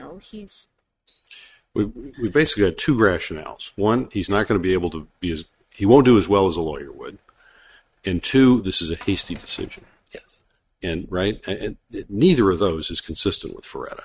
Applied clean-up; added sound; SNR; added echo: neural mask model RNNoise.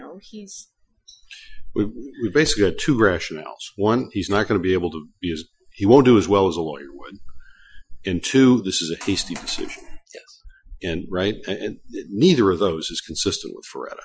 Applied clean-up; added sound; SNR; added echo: classical method Wiener filter.